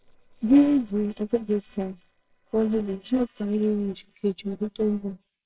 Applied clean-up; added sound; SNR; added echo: neural separator model SepFormer WHAMR!.